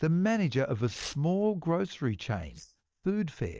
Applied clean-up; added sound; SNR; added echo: neural mask model DeepFilterNet 3.